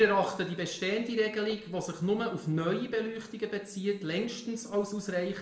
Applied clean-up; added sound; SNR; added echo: neural separator model SepFormer DNS4.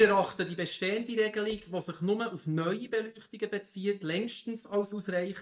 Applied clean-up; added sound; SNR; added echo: neural mask model DeepFilterNet 3.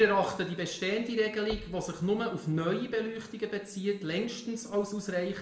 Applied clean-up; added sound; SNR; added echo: none; Knock; 19 dB; reverberation time 0.7 s.